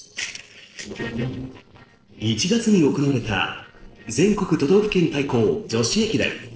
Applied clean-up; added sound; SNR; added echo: neural separator model SepFormer DNS4.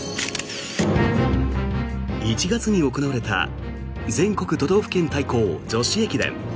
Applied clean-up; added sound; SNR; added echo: none; none; none; none.